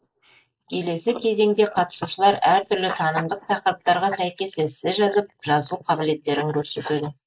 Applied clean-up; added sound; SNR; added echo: neural mask model Resemble Enhance denoiser.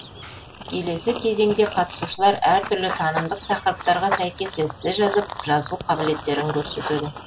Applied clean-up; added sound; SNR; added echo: none; Run / Bird vocalization, bird call, bird song; 10 dB; none.